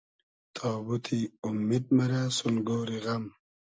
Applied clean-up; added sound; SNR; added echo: none; none; none; none.